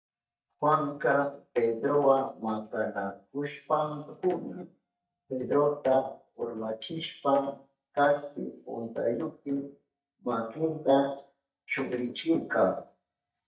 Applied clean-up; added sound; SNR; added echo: neural mask model DeepFilterNet 3.